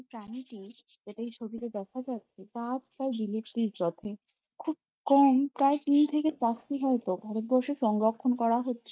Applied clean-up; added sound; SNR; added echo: neural mask model DeepFilterNet 3.